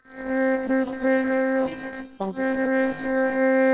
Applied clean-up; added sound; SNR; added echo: neural separator model SepFormer WHAMR!.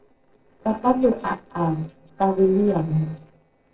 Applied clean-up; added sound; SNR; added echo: neural separator model SepFormer DNS4.